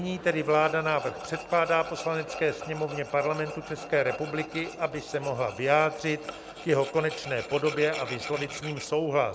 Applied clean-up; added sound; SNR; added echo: none; Tools; 14 dB; none.